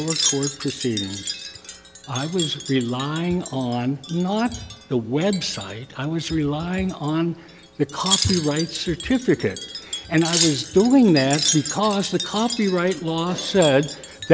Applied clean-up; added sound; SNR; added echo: none; Wind chime; 8 dB; none.